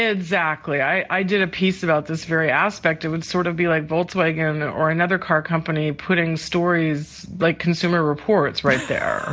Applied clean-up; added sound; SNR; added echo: none; none; none; none.